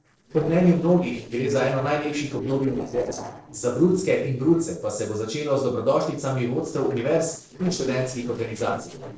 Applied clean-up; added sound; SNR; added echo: neural separator model SepFormer DNS4.